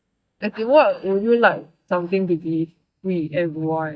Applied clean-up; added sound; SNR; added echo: neural mask model DeepFilterNet 3.